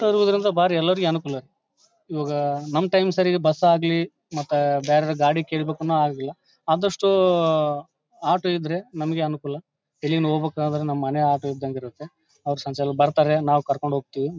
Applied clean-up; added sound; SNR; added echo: none; none; none; none.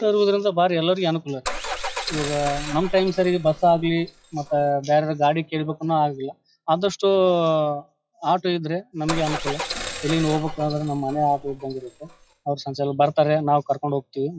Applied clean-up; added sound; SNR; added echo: classical method log-MMSE.